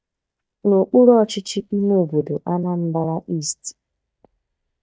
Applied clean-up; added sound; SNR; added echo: neural mask model DeepFilterNet 3.